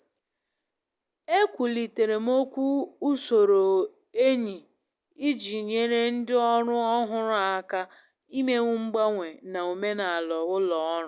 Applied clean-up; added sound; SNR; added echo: none; none; none; none.